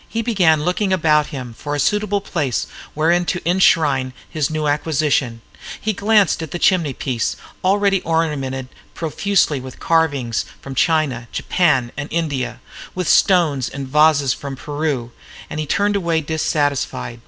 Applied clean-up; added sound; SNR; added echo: none; none; none; none.